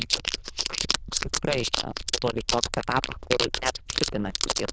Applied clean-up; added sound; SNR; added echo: neural diffusion model UNIVERSE++.